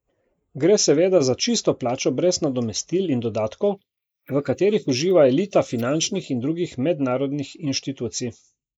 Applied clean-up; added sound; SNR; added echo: neural mask model Resemble Enhance denoiser.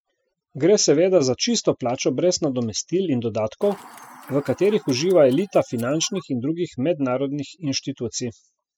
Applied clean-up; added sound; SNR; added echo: classical method spectral subtraction.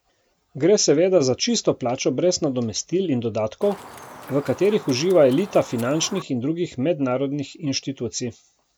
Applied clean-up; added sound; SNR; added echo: none; Chicken, rooster; 17 dB; none.